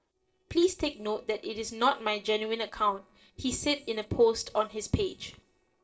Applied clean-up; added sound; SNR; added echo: neural separator model SepFormer DNS4.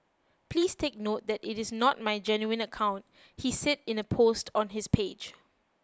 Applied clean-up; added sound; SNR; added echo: none; none; none; none.